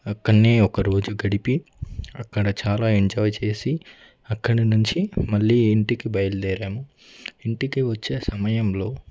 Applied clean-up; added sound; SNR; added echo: none; none; none; none.